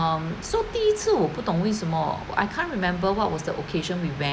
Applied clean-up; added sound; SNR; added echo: none; none; none; none.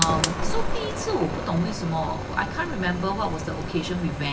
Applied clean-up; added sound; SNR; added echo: none; Fire; 1 dB; reverberation time 0.2 s.